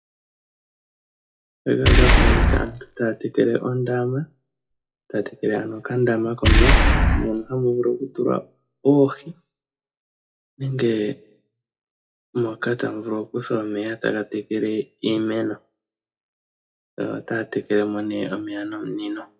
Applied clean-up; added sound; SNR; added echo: classical method WPE with log-MMSE.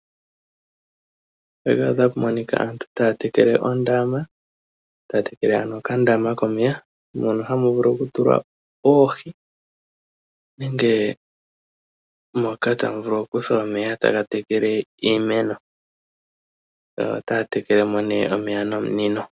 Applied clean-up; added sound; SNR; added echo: none; none; none; none.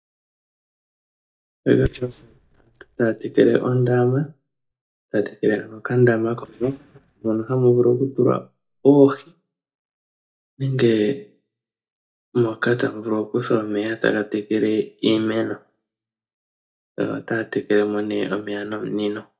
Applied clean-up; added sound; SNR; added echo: neural mask model DeepFilterNet 3.